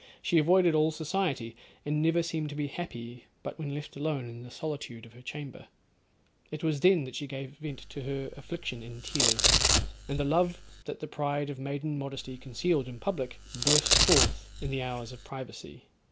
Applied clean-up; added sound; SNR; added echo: none; Domestic sounds, home sounds; -2 dB; none.